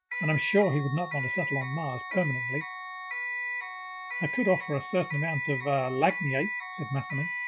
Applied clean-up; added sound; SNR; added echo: classical method Wiener filter.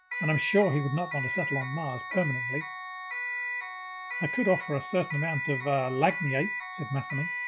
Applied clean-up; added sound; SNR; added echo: classical method log-MMSE.